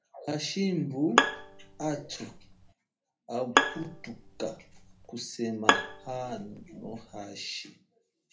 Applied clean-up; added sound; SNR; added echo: none; Bowed string instrument; -4 dB; reverberation time 0.3 s.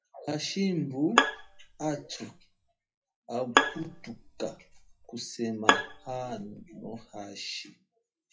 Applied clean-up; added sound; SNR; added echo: classical method WPE with log-MMSE.